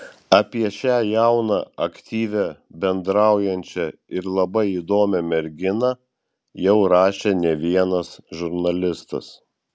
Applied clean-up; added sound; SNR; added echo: none; none; none; none.